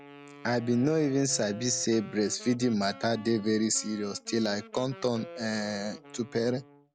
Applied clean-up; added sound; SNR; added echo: none; Wind instrument, woodwind instrument; 18 dB; none.